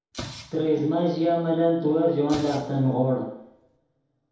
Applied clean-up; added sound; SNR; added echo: none; Explosion; 19 dB; reverberation time 2.0 s.